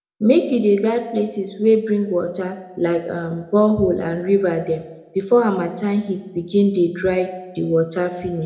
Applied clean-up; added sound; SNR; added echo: none; none; none; reverberation time 0.6 s.